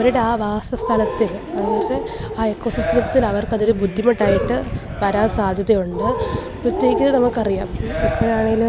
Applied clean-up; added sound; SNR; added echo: none; Cheering; 6 dB; none.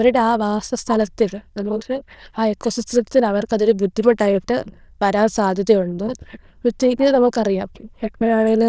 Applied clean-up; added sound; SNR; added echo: neural diffusion model UNIVERSE++.